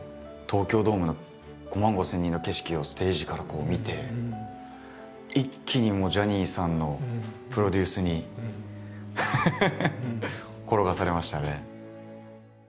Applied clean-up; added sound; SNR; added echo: none; none; none; none.